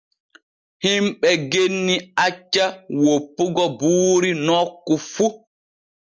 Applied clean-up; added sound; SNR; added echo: none; none; none; none.